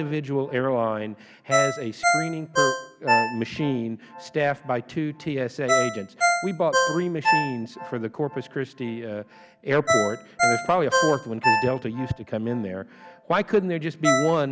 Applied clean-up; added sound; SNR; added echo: none; Ringtone; 0 dB; none.